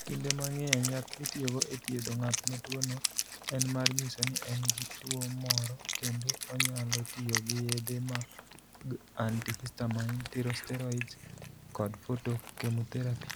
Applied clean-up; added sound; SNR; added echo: none; Wind instrument, woodwind instrument; 2 dB; none.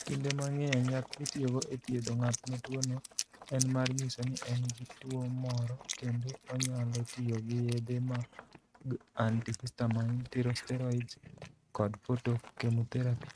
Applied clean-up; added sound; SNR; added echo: neural mask model RNNoise.